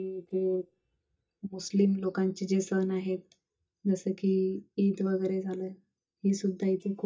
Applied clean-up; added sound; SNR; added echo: neural mask model DeepFilterNet 3.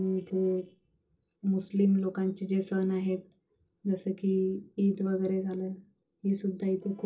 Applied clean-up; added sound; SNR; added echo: neural separator model SepFormer DNS4.